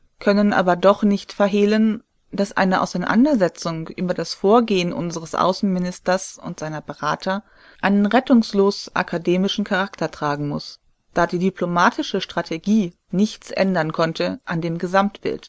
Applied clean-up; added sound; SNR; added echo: none; none; none; none.